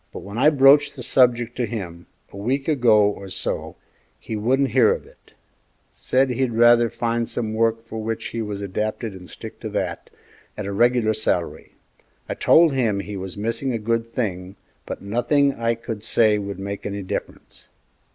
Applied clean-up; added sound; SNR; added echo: none; none; none; none.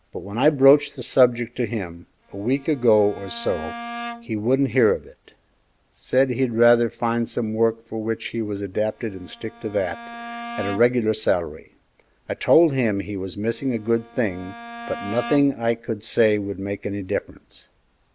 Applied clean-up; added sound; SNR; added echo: none; Bowed string instrument; 15 dB; none.